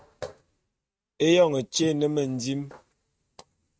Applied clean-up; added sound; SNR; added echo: neural mask model RNNoise.